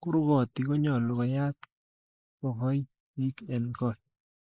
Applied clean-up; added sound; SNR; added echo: neural mask model Resemble Enhance denoiser.